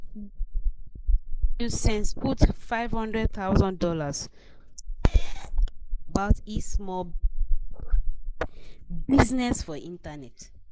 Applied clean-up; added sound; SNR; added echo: neural mask model Resemble Enhance denoiser.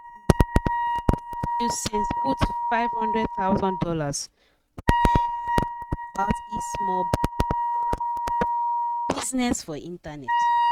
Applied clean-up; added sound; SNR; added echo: neural mask model RNNoise.